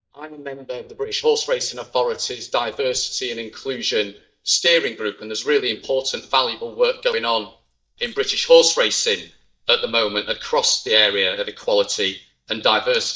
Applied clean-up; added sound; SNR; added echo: neural mask model DeepFilterNet 3.